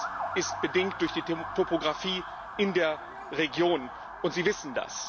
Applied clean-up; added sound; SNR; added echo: none; Motor vehicle (road) / Siren; 8 dB; none.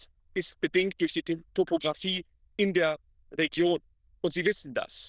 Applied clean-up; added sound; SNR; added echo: neural diffusion model UNIVERSE++.